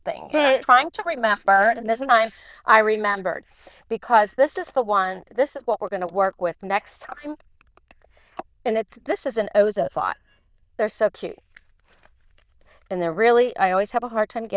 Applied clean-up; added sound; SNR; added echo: neural diffusion model UNIVERSE++.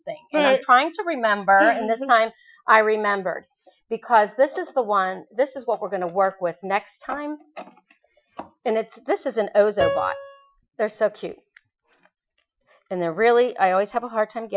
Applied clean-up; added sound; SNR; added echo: classical method Wiener filter.